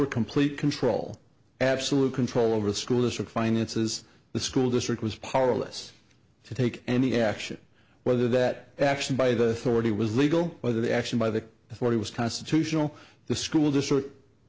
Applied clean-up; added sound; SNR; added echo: none; none; none; none.